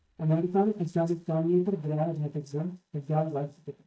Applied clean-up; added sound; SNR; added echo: neural mask model DeepFilterNet 3.